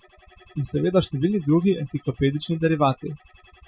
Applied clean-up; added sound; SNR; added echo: classical method Wiener filter.